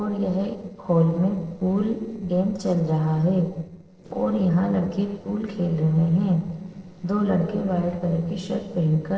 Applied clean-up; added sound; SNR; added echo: neural separator model SepFormer DNS4.